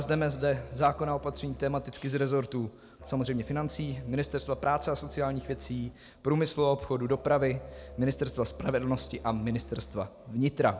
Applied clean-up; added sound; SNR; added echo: none; Musical instrument; 17 dB; none.